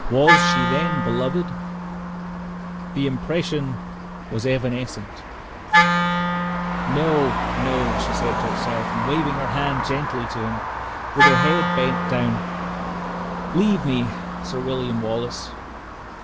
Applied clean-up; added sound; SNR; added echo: none; Wind instrument, woodwind instrument + Traffic noise, roadway noise; -2 dB; none.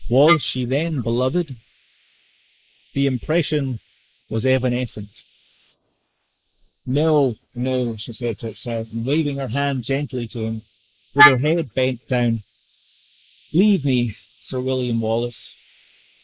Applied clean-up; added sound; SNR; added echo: neural mask model Resemble Enhance denoiser.